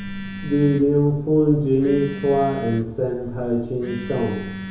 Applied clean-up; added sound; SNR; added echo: none; Telephone; 12 dB; reverberation time 0.6 s.